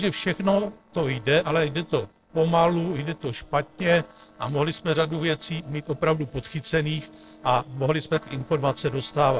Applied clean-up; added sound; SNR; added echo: neural separator model SepFormer DNS4.